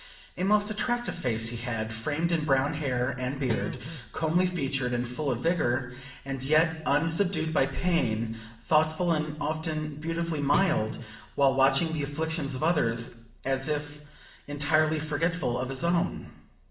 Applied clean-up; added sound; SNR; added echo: none; Guitar; 9 dB; reverberation time 0.7 s.